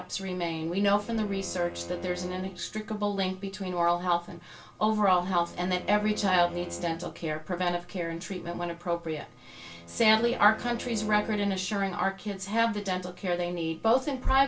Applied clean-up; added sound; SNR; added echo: none; Bowed string instrument; 17 dB; reverberation time 0.2 s.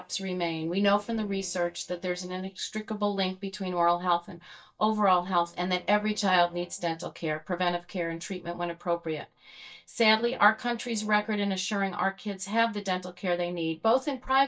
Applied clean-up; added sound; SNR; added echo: neural mask model DeepFilterNet 3.